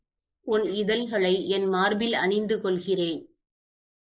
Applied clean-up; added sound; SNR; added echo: neural mask model Resemble Enhance denoiser.